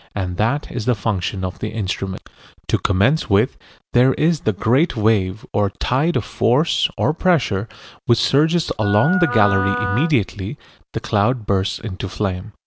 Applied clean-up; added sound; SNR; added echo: none; Wind instrument, woodwind instrument; 6 dB; none.